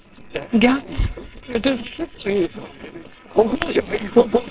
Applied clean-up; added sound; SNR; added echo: neural separator model SepFormer WHAMR!.